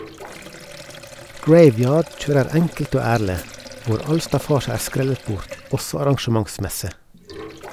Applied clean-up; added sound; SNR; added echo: none; Hi-hat + Sink (filling or washing); 18 dB; none.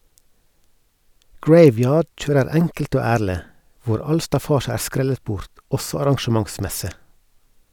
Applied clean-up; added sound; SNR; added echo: none; none; none; none.